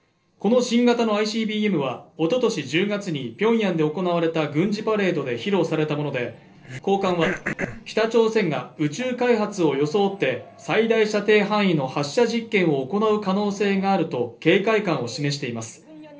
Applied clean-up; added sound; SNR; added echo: neural separator model SepFormer DNS4.